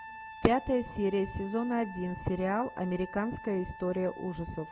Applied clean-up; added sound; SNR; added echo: none; Trumpet; 15 dB; none.